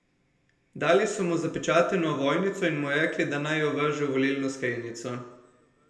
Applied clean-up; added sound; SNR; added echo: none; none; none; reverberation time 0.8 s.